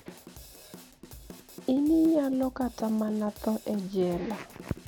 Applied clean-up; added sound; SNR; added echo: none; Drum / Drum kit; 18 dB; none.